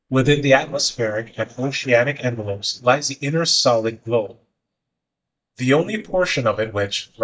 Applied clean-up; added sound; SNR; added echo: neural mask model DeepFilterNet 3.